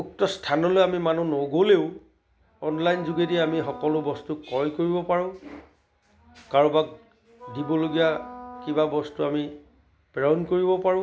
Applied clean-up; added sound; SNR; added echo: none; Wind instrument, woodwind instrument; 17 dB; none.